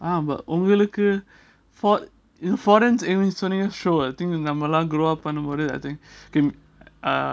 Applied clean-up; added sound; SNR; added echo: none; none; none; none.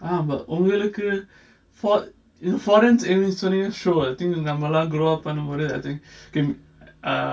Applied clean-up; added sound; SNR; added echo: none; none; none; reverberation time 0.2 s.